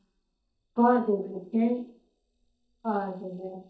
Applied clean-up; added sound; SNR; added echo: neural mask model DeepFilterNet 3.